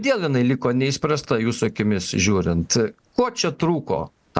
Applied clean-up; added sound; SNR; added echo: none; none; none; none.